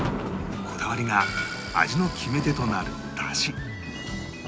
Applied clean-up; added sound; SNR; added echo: none; Thunder; 8 dB; none.